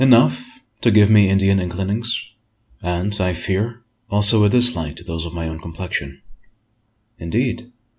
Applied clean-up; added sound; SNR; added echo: none; none; none; none.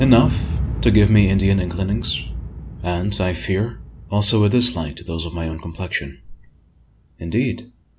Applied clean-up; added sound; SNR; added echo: none; Explosion; 8 dB; none.